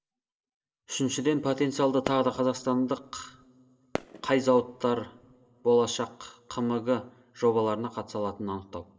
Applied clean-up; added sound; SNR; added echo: none; Fireworks; 13 dB; reverberation time 1.0 s.